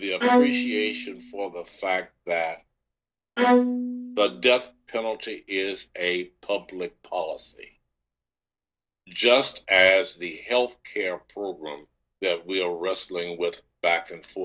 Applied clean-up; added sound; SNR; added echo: none; Bowed string instrument; -2 dB; none.